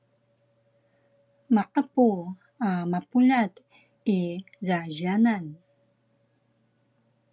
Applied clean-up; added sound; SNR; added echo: none; none; none; none.